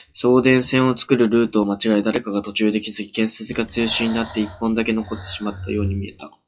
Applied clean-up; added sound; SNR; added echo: classical method log-MMSE.